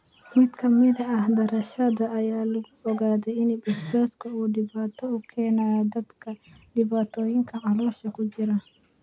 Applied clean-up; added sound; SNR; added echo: none; none; none; none.